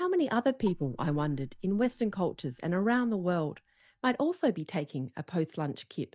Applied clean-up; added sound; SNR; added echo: neural mask model DeepFilterNet 3.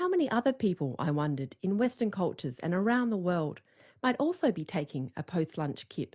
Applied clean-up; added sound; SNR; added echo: none; none; none; none.